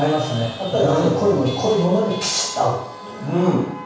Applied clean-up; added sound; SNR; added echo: none; Chatter / Traffic noise, roadway noise / Vehicle horn, car horn, honking / Engine; 16 dB; reverberation time 0.7 s.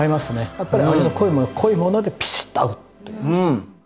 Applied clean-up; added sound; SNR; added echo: none; none; none; none.